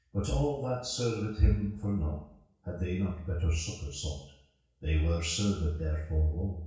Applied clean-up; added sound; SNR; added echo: none; none; none; reverberation time 0.6 s.